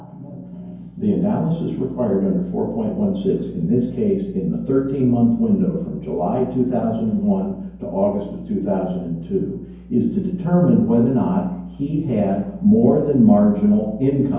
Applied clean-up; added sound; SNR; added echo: none; none; none; reverberation time 0.9 s.